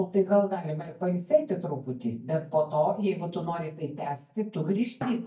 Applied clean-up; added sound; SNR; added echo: neural mask model DeepFilterNet 3.